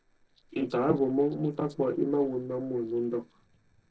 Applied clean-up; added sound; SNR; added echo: neural separator model SepFormer DNS4.